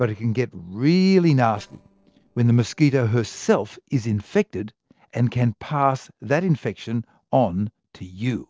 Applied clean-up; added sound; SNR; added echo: neural separator model SepFormer DNS4.